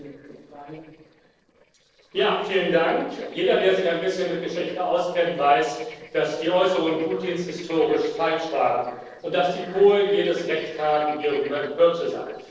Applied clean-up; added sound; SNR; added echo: neural separator model SepFormer DNS4.